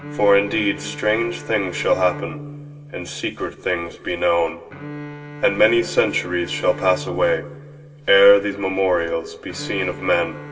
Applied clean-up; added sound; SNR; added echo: none; Bowed string instrument; 15 dB; reverberation time 1.6 s.